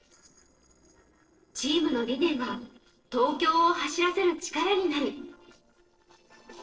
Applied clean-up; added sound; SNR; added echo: neural separator model SepFormer DNS4.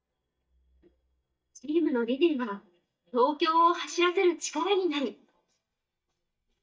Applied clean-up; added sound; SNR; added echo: neural mask model DeepFilterNet 3.